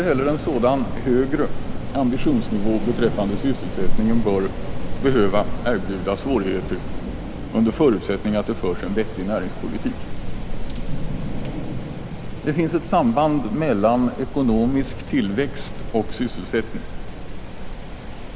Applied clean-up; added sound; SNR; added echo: none; Rain; 2 dB; none.